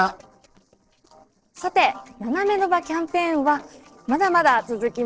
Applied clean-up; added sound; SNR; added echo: neural separator model SepFormer DNS4.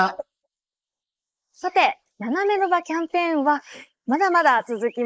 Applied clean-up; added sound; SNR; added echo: neural mask model Resemble Enhance denoiser.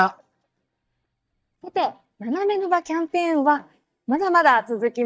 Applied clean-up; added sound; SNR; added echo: neural mask model DeepFilterNet 3.